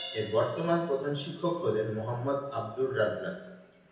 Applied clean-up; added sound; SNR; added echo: none; Crash cymbal; 19 dB; reverberation time 0.9 s.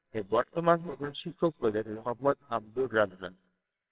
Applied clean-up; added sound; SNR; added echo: neural separator model SepFormer WHAMR!.